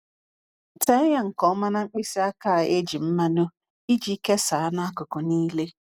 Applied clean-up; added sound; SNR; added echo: none; none; none; none.